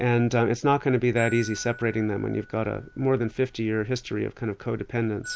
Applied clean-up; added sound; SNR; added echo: none; Glockenspiel; 20 dB; none.